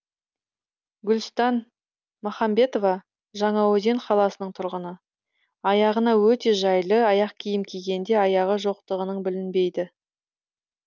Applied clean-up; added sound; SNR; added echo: none; none; none; none.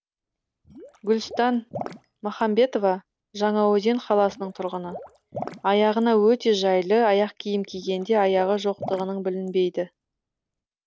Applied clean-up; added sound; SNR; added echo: none; Water / Liquid; 18 dB; none.